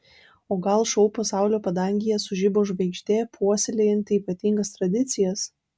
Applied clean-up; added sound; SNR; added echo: none; none; none; none.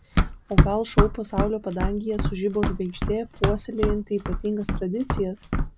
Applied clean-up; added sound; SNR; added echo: none; Run; -2 dB; none.